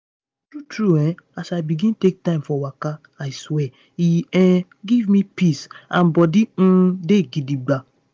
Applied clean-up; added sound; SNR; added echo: none; none; none; none.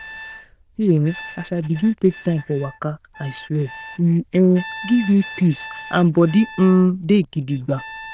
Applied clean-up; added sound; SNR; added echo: neural diffusion model UNIVERSE++.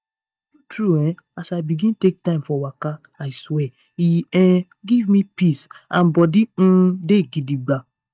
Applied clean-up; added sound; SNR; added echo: neural mask model DeepFilterNet 3.